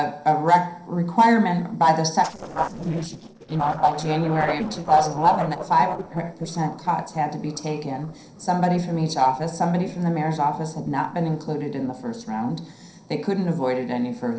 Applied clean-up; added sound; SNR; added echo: neural separator model SepFormer DNS4.